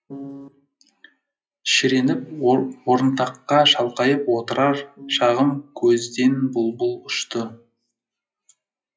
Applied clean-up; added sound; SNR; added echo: classical method WPE with log-MMSE.